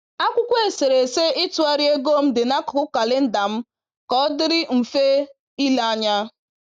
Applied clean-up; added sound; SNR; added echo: none; none; none; none.